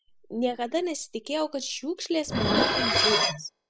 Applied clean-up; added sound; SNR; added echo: classical method spectral subtraction.